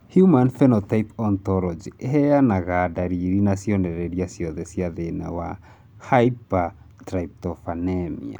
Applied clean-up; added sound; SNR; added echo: none; none; none; none.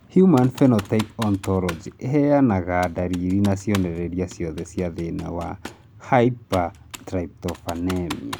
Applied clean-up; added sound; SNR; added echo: none; Computer keyboard; 19 dB; none.